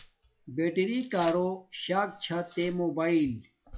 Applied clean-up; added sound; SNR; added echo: classical method log-MMSE.